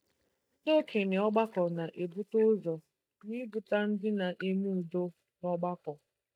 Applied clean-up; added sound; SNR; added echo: neural mask model DeepFilterNet 3.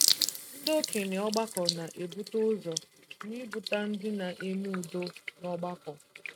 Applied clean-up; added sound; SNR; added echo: neural mask model RNNoise.